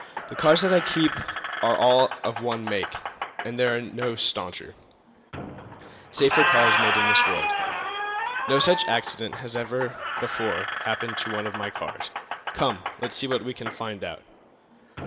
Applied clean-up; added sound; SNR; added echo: none; Squeak; 2 dB; reverberation time 1.1 s.